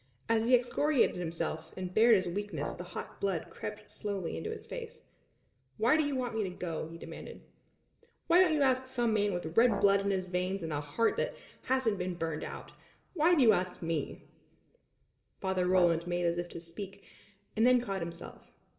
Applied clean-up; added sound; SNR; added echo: none; Brass instrument; 11 dB; reverberation time 0.9 s.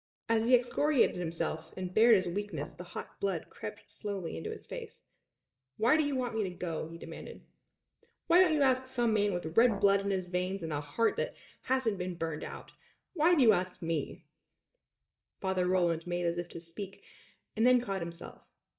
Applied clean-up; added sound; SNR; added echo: neural mask model DeepFilterNet 3.